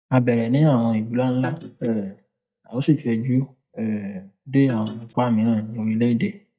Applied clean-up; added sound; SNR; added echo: neural mask model DeepFilterNet 3.